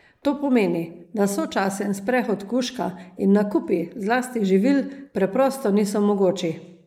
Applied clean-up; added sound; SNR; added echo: neural mask model Resemble Enhance denoiser.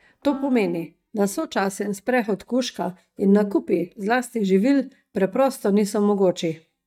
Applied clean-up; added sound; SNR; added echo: neural mask model DeepFilterNet 3.